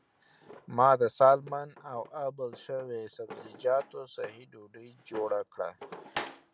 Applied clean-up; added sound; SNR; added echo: none; Drawer open or close; 17 dB; none.